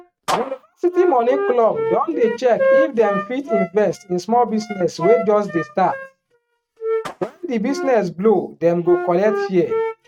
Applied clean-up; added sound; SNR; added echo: neural mask model RNNoise.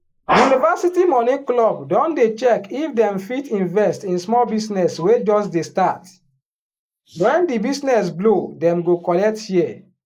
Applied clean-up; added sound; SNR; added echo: neural mask model Resemble Enhance denoiser.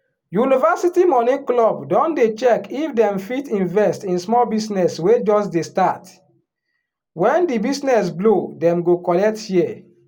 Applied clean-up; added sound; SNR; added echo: none; none; none; none.